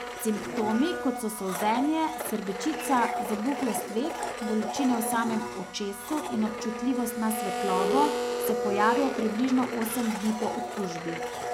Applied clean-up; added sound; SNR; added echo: none; Domestic sounds, home sounds; 3 dB; none.